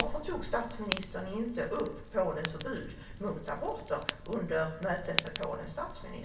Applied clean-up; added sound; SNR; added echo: none; Fire; 3 dB; reverberation time 0.3 s.